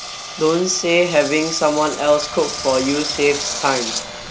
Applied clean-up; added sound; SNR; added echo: none; Engine; 9 dB; none.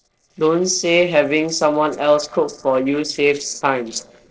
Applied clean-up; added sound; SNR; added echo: neural separator model SepFormer DNS4.